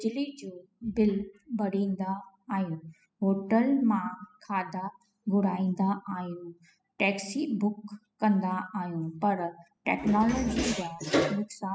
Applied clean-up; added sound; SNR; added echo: classical method spectral subtraction.